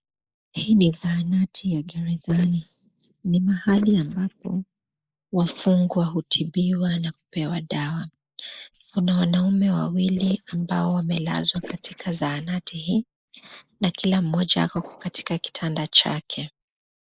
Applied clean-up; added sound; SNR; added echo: neural mask model Resemble Enhance denoiser.